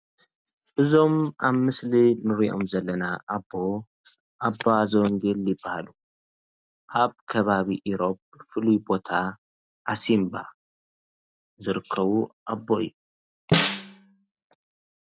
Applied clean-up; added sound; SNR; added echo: none; Snare drum; 1 dB; none.